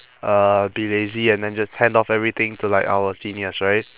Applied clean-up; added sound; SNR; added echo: neural separator model SepFormer WHAM!.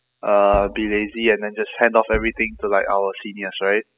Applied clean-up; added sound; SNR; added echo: classical method spectral subtraction.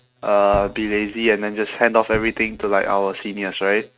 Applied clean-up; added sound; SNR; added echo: neural mask model RNNoise.